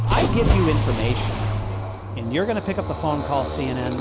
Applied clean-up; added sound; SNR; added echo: none; Splash, splatter + Motorcycle; -2 dB; none.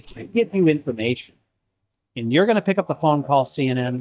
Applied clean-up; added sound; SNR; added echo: neural mask model DeepFilterNet 3.